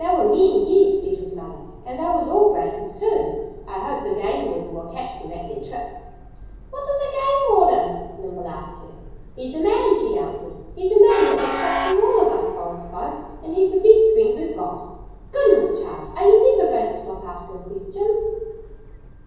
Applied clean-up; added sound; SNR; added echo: none; Train; 15 dB; reverberation time 1.1 s.